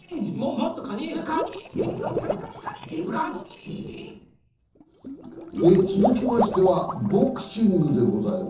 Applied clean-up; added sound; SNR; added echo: neural separator model SepFormer DNS4.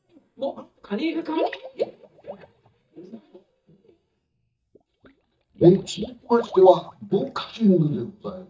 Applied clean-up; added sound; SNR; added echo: neural mask model DeepFilterNet 3.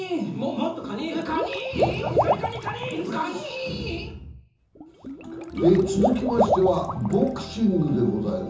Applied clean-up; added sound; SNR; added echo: none; Water / Liquid; 4 dB; reverberation time 0.6 s.